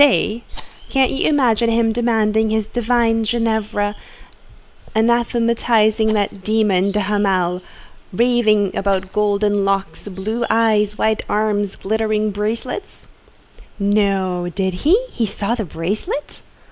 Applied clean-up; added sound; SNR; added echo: neural mask model Resemble Enhance denoiser.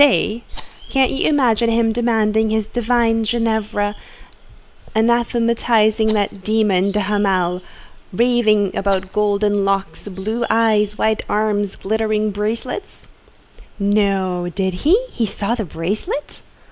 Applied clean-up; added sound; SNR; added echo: none; Rattle; 13 dB; none.